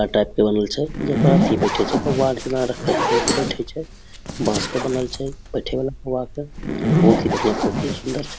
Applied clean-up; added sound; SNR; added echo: none; Zipper (clothing); 0 dB; none.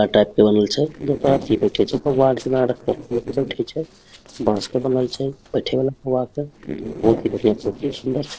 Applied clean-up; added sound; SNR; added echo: neural separator model SepFormer DNS4.